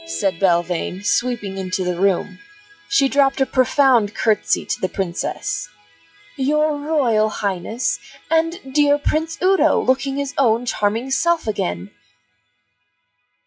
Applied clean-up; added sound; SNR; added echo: classical method log-MMSE.